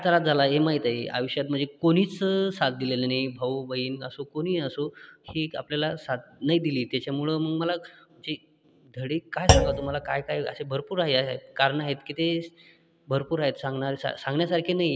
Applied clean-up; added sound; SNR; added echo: none; Thump, thud; 0 dB; none.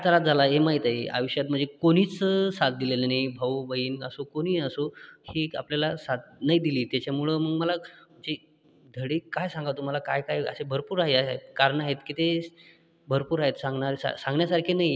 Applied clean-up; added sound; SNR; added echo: none; none; none; none.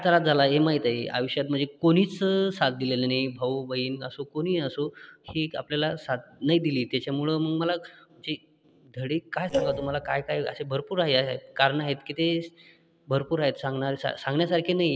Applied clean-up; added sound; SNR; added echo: neural separator model SepFormer DNS4.